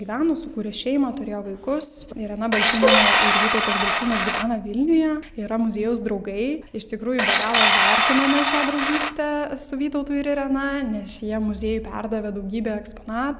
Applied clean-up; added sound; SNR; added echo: none; Bowed string instrument + Tools; -4 dB; none.